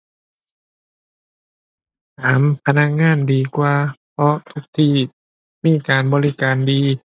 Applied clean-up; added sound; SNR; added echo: neural mask model Resemble Enhance denoiser.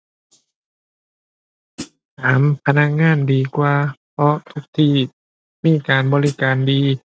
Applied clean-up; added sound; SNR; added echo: none; Hi-hat; 15 dB; none.